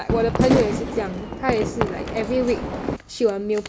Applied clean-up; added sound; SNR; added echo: none; Fireworks; 1 dB; none.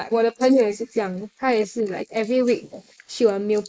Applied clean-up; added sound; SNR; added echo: neural mask model Resemble Enhance denoiser.